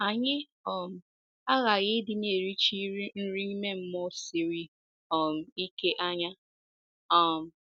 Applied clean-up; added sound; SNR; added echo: none; none; none; none.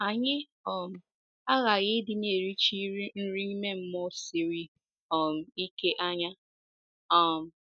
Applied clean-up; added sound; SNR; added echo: neural mask model DeepFilterNet 3.